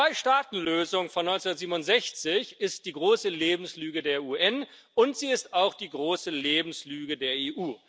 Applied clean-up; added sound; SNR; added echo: none; none; none; none.